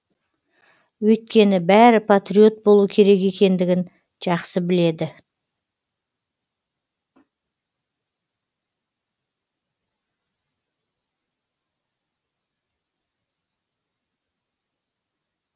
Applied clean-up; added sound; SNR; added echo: none; none; none; none.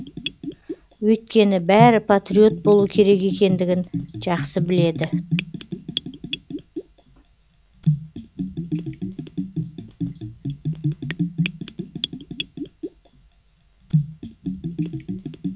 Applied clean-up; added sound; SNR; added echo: none; Bathtub (filling or washing) / Gurgling; 5 dB; none.